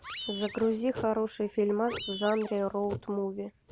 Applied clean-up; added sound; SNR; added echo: none; Writing + Animal; 12 dB; none.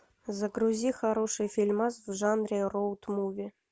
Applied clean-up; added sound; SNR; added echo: none; none; none; none.